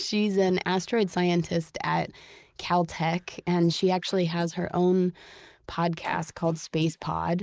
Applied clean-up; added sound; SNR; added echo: neural mask model Resemble Enhance denoiser.